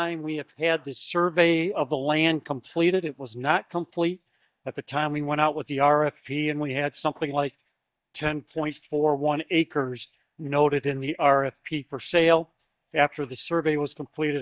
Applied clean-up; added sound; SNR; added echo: neural mask model DeepFilterNet 3.